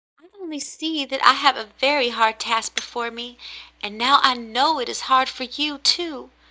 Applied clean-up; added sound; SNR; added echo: neural mask model DeepFilterNet 3.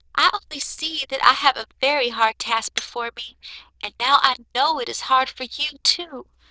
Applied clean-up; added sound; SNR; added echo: neural diffusion model UNIVERSE++.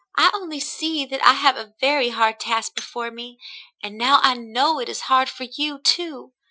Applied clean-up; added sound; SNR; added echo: classical method Wiener filter.